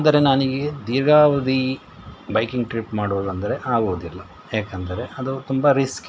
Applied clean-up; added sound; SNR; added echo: none; none; none; none.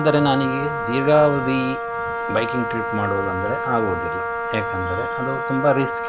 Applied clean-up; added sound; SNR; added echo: none; Wind instrument, woodwind instrument; 3 dB; none.